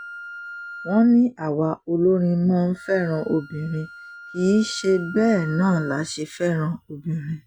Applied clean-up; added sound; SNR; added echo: none; Wind instrument, woodwind instrument; 18 dB; none.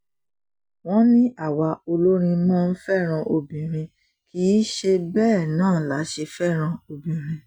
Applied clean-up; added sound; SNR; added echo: none; none; none; none.